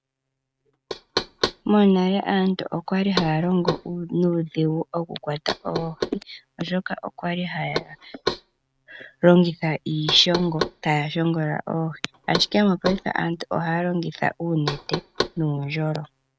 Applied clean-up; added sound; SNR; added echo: neural mask model RNNoise.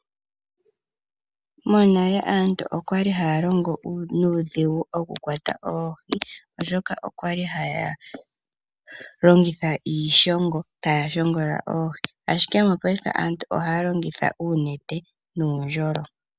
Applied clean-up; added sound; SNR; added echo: none; none; none; none.